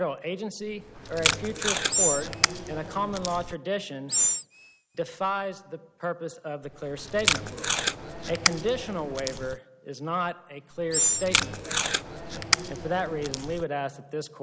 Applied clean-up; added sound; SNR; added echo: none; Animal + Packing tape, duct tape; -4 dB; none.